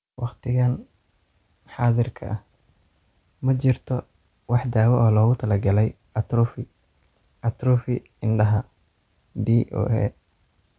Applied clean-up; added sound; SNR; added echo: none; none; none; none.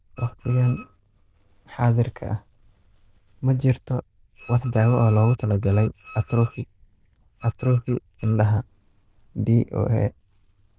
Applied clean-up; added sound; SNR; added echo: neural diffusion model UNIVERSE++.